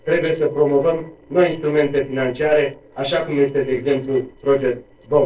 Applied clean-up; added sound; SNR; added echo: neural separator model SepFormer DNS4.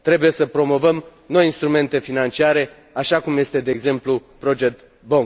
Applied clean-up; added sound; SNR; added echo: none; none; none; none.